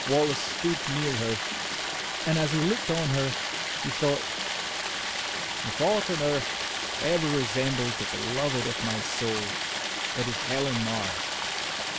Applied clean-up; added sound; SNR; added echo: none; Stream; 1 dB; none.